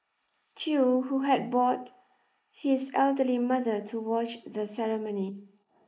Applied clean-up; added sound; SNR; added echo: neural mask model Resemble Enhance denoiser.